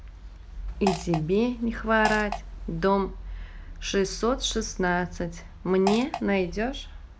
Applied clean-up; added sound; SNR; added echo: none; Fart; 9 dB; none.